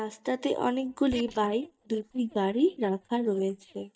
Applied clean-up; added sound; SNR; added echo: neural mask model DeepFilterNet 3.